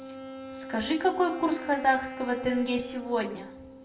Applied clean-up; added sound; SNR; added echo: none; Wind instrument, woodwind instrument; 12 dB; reverberation time 0.5 s.